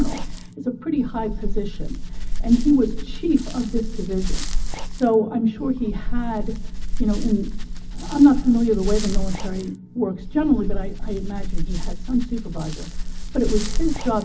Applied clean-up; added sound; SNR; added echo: none; Dog; 1 dB; reverberation time 0.4 s.